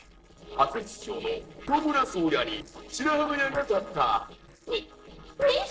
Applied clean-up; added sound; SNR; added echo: neural separator model SepFormer DNS4.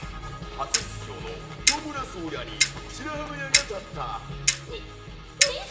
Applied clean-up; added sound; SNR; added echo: none; Clock; -5 dB; reverberation time 1.1 s.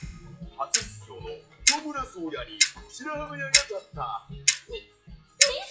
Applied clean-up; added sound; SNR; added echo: classical method WPE with log-MMSE.